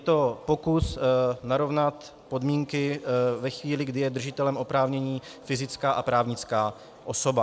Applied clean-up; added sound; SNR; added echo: none; none; none; none.